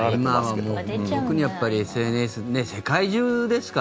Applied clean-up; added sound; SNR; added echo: none; none; none; none.